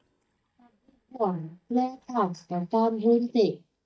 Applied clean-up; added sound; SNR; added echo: neural mask model DeepFilterNet 3.